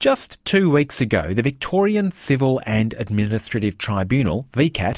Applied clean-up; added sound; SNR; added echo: none; none; none; none.